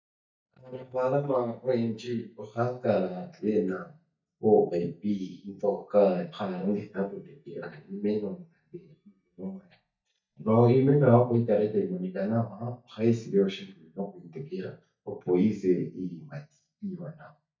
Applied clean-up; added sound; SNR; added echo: neural mask model DeepFilterNet 3.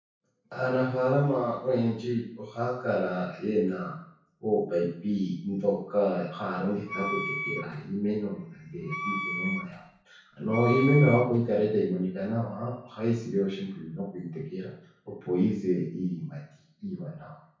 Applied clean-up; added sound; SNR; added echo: none; Wind instrument, woodwind instrument; 6 dB; reverberation time 0.6 s.